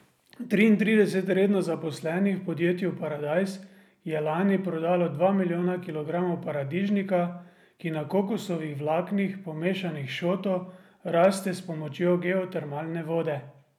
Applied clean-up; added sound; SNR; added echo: none; none; none; none.